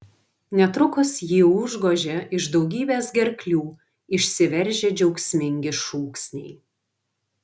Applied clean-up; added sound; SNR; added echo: none; none; none; none.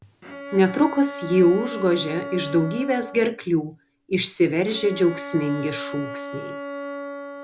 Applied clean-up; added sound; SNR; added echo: none; Bowed string instrument; 12 dB; none.